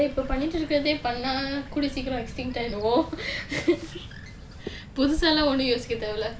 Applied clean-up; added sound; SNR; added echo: none; Bird; 11 dB; none.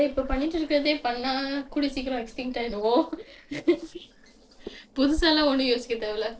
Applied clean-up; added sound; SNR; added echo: neural separator model SepFormer DNS4.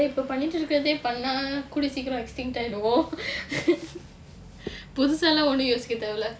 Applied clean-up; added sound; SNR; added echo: none; none; none; none.